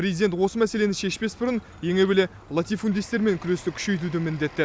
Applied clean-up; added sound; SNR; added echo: none; none; none; none.